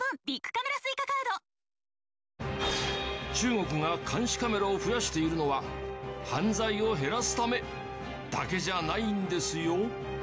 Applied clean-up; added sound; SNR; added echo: none; none; none; none.